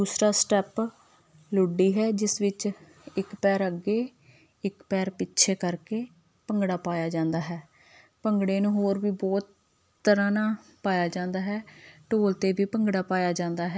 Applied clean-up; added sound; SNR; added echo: none; none; none; none.